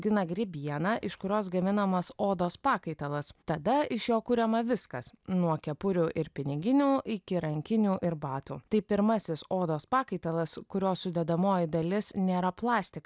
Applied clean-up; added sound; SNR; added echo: none; none; none; none.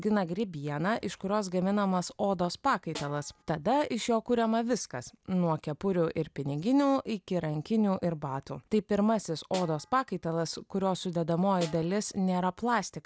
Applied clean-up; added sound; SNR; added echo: none; Snare drum; 19 dB; none.